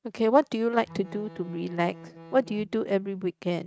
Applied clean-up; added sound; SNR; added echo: neural mask model RNNoise.